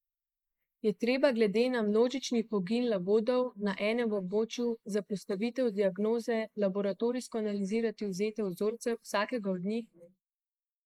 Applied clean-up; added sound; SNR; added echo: neural mask model Resemble Enhance denoiser.